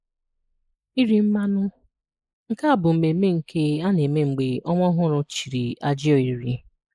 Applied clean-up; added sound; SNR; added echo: neural mask model Resemble Enhance denoiser.